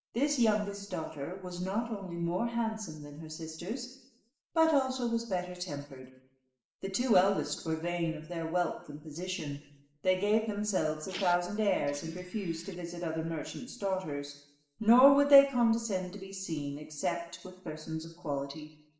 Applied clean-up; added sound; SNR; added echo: none; Printer; 16 dB; reverberation time 0.7 s.